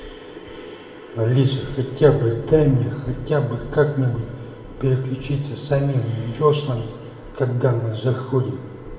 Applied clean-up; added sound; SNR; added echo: none; Purr; 19 dB; reverberation time 1.9 s.